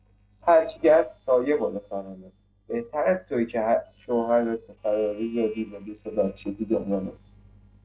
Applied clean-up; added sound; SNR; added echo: neural separator model SepFormer DNS4.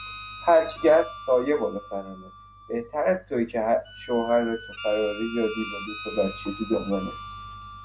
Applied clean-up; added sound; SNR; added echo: none; Harmonica; 13 dB; none.